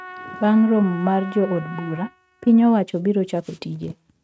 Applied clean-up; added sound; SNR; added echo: neural mask model RNNoise.